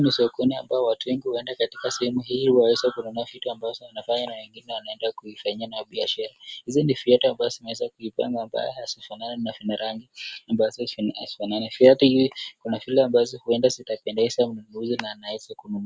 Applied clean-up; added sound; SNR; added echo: none; none; none; none.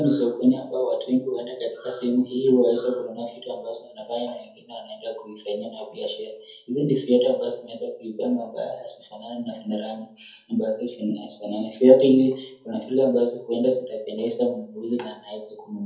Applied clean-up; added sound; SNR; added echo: none; none; none; reverberation time 0.5 s.